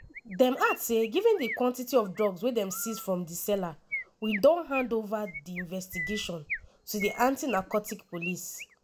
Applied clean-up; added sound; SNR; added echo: none; Chirp, tweet; 12 dB; none.